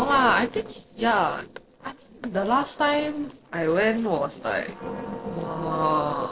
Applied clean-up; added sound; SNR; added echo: neural separator model SepFormer DNS4.